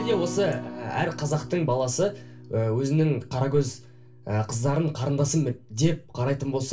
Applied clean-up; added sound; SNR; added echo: none; Acoustic guitar; 14 dB; reverberation time 0.2 s.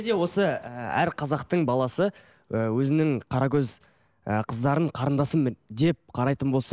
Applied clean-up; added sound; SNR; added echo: none; none; none; none.